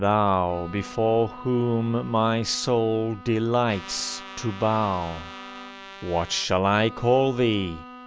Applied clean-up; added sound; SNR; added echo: none; Bowed string instrument + Trumpet; 17 dB; none.